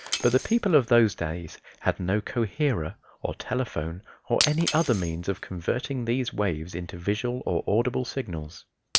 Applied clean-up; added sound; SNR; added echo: none; Shatter; 11 dB; none.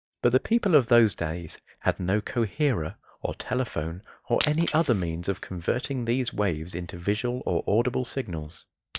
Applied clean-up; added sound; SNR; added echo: neural mask model DeepFilterNet 3.